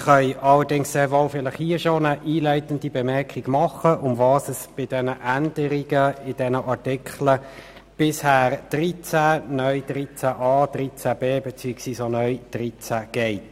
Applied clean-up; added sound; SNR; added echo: none; none; none; none.